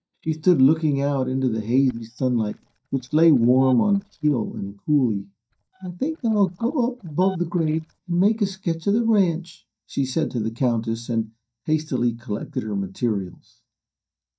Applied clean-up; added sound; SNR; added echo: neural mask model DeepFilterNet 3.